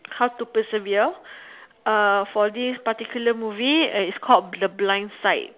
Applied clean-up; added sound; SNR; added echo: none; none; none; none.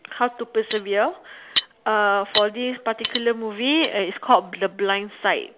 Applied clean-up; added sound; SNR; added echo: none; Cutlery, silverware; 8 dB; none.